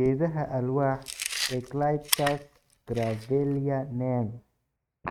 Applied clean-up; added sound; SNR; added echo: neural mask model RNNoise.